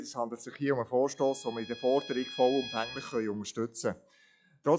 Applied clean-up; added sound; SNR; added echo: classical method log-MMSE.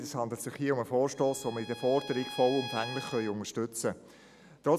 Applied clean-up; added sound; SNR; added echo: none; Bowed string instrument; 12 dB; none.